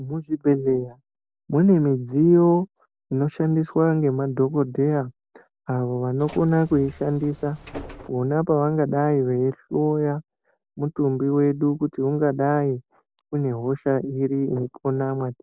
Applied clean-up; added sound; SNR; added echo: neural separator model SepFormer DNS4.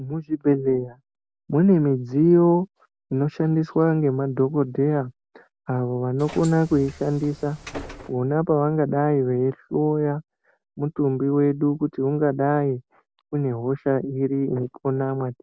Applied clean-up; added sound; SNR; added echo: none; Bus; 16 dB; none.